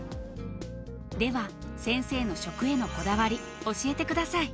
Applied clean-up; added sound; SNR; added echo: none; Trumpet; 18 dB; none.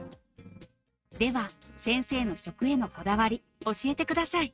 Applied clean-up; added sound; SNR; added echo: neural mask model RNNoise.